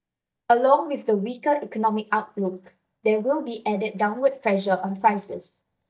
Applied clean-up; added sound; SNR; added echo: neural mask model DeepFilterNet 3.